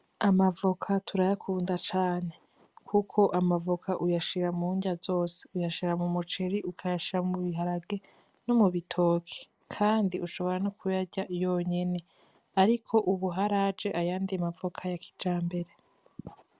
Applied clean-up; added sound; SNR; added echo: none; none; none; none.